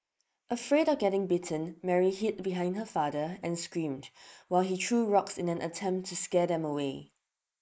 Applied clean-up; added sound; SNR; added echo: neural mask model Resemble Enhance denoiser.